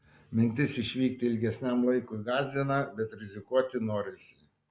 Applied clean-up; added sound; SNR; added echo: none; none; none; none.